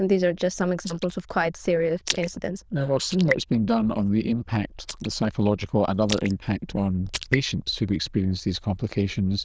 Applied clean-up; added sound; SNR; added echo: neural diffusion model UNIVERSE++.